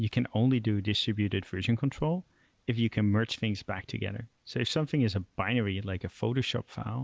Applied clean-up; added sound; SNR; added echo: none; none; none; none.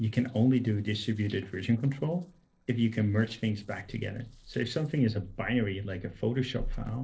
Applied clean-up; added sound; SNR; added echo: neural separator model SepFormer DNS4.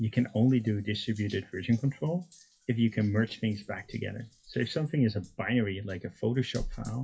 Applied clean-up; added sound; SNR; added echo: classical method WPE with log-MMSE.